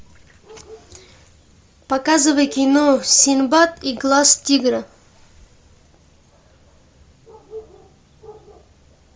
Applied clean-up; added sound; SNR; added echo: none; none; none; none.